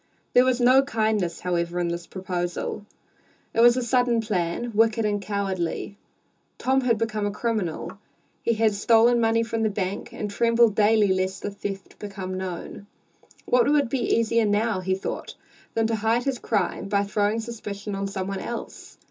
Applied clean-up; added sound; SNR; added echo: none; none; none; reverberation time 0.2 s.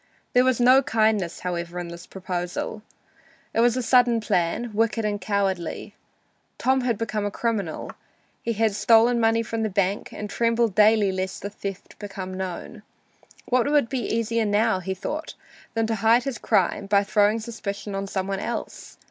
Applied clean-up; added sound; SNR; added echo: none; none; none; none.